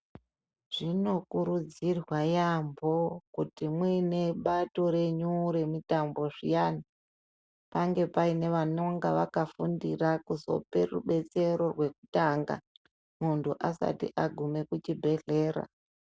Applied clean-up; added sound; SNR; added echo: none; none; none; none.